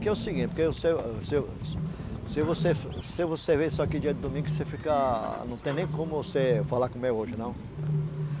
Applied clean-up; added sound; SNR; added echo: none; Bird; 5 dB; none.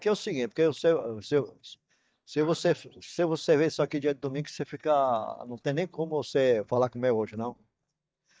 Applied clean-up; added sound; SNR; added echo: neural mask model DeepFilterNet 3.